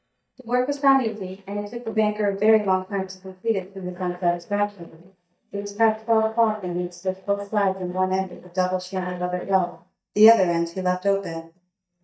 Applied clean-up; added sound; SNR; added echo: neural mask model DeepFilterNet 3.